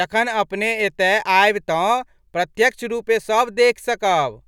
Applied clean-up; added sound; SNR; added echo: none; none; none; none.